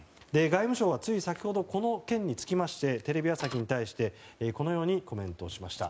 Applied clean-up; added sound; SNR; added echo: none; Printer; 11 dB; none.